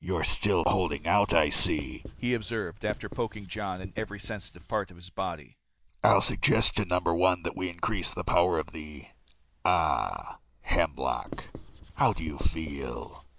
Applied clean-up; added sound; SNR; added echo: neural mask model DeepFilterNet 3.